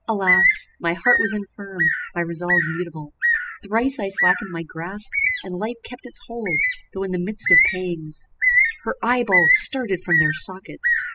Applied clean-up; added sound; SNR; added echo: classical method spectral subtraction.